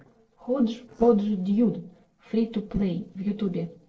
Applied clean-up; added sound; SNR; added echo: neural separator model SepFormer DNS4.